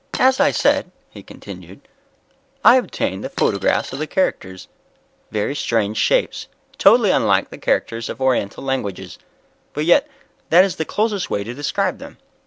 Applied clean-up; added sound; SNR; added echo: none; Coin (dropping); 12 dB; none.